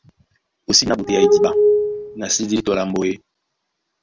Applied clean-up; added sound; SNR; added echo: none; Glass; -5 dB; none.